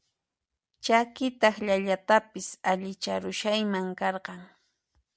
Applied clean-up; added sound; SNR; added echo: none; none; none; none.